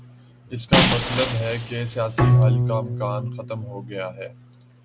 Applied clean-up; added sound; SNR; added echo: none; Shatter + Bowed string instrument; -5 dB; none.